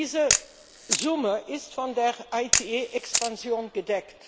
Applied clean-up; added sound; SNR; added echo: none; Camera; 1 dB; none.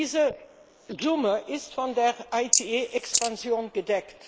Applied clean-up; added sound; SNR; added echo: neural mask model Resemble Enhance denoiser.